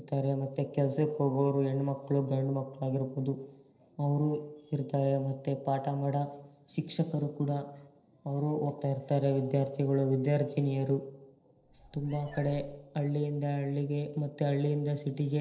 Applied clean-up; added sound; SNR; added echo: neural separator model SepFormer DNS4.